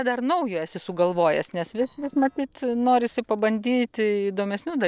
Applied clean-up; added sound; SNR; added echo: neural separator model SepFormer DNS4.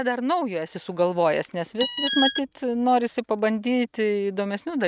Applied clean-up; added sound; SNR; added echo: neural mask model RNNoise.